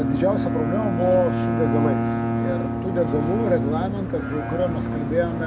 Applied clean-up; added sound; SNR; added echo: none; Bowed string instrument; 1 dB; none.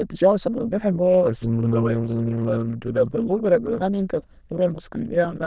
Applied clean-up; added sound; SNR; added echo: neural diffusion model UNIVERSE++.